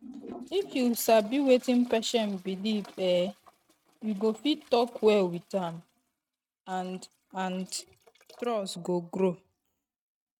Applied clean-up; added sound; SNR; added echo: neural mask model RNNoise.